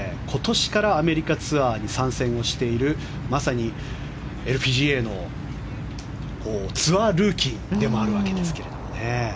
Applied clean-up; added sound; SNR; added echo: none; none; none; none.